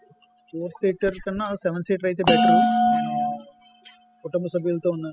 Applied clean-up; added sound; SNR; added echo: classical method spectral subtraction.